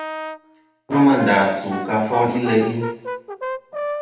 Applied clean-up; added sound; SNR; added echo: none; Brass instrument; 9 dB; reverberation time 0.8 s.